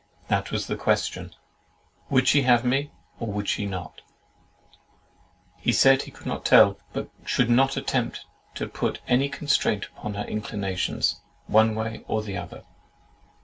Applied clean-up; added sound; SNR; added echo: none; none; none; none.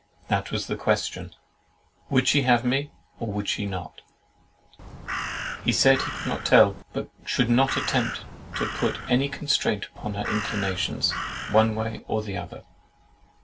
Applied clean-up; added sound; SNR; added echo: none; Crow; 7 dB; none.